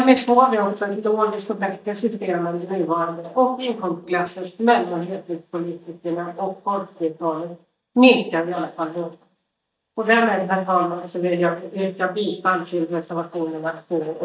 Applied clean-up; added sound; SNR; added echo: neural mask model DeepFilterNet 3.